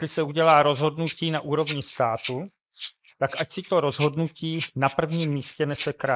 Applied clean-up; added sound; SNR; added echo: neural mask model Resemble Enhance denoiser.